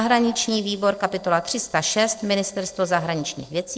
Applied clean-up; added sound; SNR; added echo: neural separator model SepFormer DNS4.